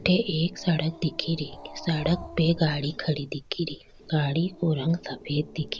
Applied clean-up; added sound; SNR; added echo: none; Growling; 18 dB; none.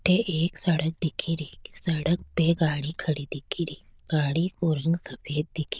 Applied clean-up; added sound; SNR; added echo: neural diffusion model UNIVERSE++.